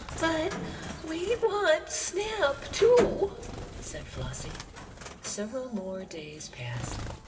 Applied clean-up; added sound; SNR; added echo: none; Bird; 9 dB; reverberation time 2.2 s.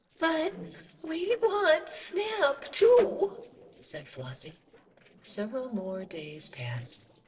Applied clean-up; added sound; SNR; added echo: neural separator model SepFormer DNS4.